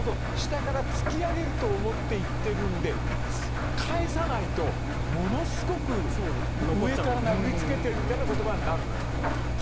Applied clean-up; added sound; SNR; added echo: none; Engine; -3 dB; none.